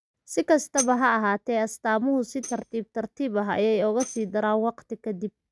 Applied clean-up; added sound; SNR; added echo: neural mask model RNNoise.